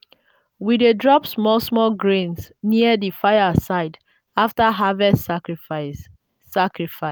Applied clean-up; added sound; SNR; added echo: none; none; none; none.